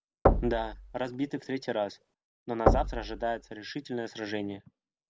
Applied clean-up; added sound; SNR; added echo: none; Knock / Wood / Percussion; -3 dB; none.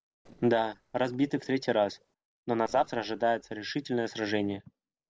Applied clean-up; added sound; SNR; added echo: neural separator model SepFormer DNS4.